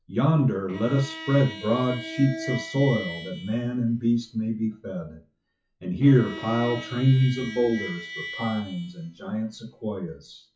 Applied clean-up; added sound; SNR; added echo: classical method WPE with log-MMSE.